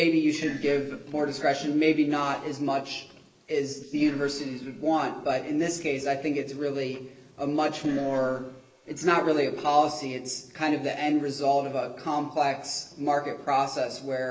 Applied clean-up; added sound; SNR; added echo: neural mask model Resemble Enhance denoiser.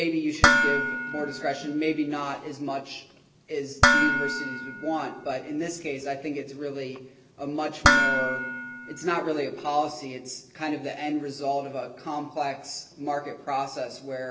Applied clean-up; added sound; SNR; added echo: none; Dishes, pots, and pans; -5 dB; none.